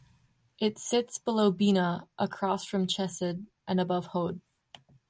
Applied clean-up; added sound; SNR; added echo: none; none; none; none.